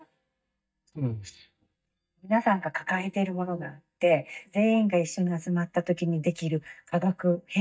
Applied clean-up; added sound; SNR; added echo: neural mask model DeepFilterNet 3.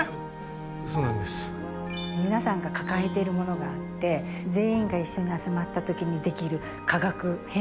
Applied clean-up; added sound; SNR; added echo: none; none; none; none.